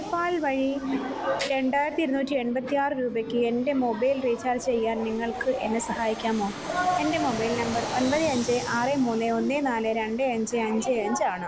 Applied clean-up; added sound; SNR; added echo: none; Fixed-wing aircraft, airplane; 14 dB; none.